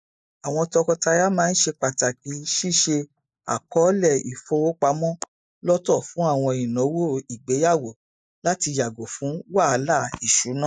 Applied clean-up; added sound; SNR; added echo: neural mask model Resemble Enhance denoiser.